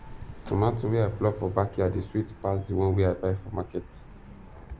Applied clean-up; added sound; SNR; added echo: none; Truck; 16 dB; none.